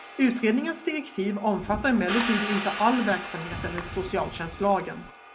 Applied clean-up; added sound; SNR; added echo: none; Hi-hat + Chewing, mastication; 9 dB; none.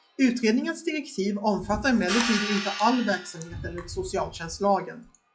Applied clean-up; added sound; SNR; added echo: classical method log-MMSE.